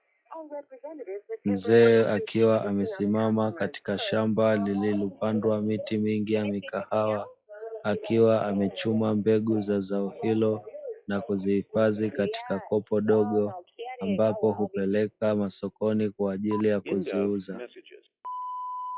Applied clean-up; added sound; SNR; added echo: classical method log-MMSE.